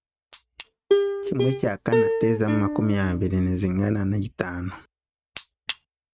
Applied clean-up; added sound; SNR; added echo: neural mask model RNNoise.